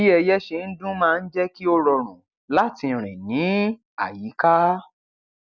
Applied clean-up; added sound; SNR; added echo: none; none; none; none.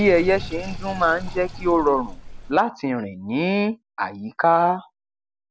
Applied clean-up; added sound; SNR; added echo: none; Sink (filling or washing); 14 dB; none.